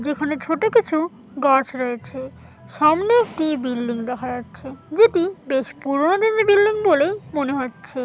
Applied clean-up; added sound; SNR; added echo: none; none; none; none.